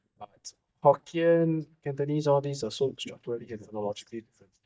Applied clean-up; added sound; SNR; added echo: neural mask model DeepFilterNet 3.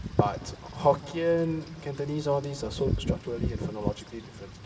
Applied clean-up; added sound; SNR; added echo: none; Wind / Rain; 7 dB; reverberation time 2.3 s.